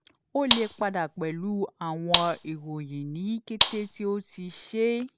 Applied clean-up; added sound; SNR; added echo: none; Gunshot, gunfire; -3 dB; none.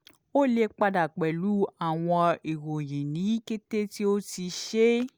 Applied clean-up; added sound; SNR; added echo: none; none; none; none.